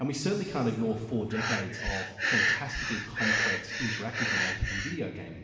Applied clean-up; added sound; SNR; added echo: none; Breathing; -1 dB; reverberation time 2.1 s.